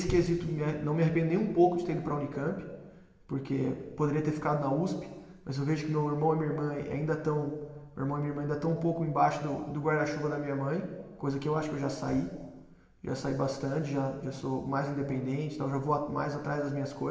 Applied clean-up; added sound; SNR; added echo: none; none; none; reverberation time 1.3 s.